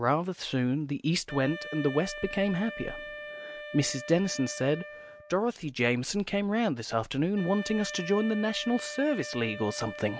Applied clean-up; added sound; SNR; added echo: none; Wind instrument, woodwind instrument; 13 dB; none.